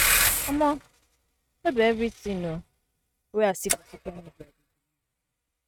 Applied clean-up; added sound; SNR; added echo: neural mask model RNNoise.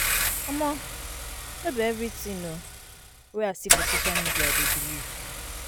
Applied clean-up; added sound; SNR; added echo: none; Engine / Car; -5 dB; none.